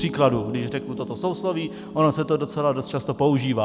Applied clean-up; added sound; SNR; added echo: none; Piano; 12 dB; none.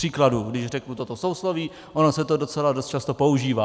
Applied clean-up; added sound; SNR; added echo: none; none; none; none.